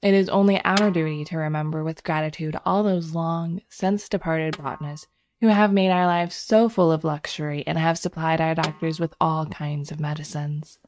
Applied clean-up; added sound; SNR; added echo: neural mask model RNNoise.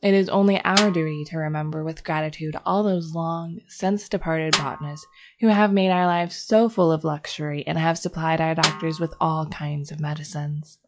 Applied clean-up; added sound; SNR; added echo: classical method log-MMSE.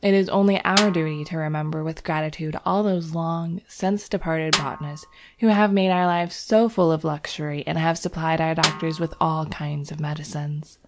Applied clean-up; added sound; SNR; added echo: none; Snare drum; 8 dB; none.